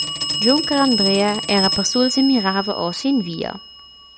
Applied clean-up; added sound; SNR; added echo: none; Telephone; 4 dB; none.